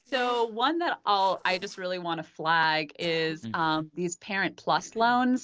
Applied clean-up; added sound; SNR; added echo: neural separator model SepFormer DNS4.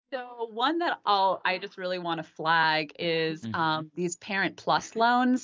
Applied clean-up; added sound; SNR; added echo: neural mask model DeepFilterNet 3.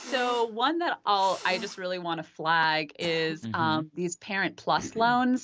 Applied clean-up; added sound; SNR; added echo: none; Cough; 17 dB; none.